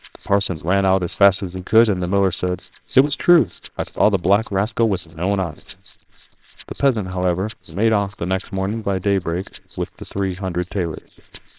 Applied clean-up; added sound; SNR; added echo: neural separator model SepFormer WHAMR!.